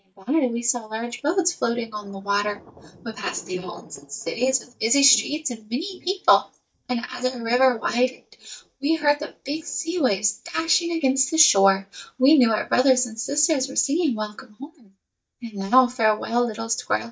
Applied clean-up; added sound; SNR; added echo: neural mask model DeepFilterNet 3.